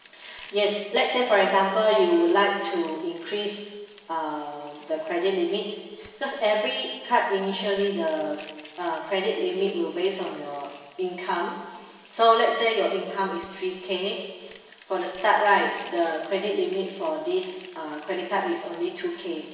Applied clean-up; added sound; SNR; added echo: none; Crumpling, crinkling; 18 dB; reverberation time 1.2 s.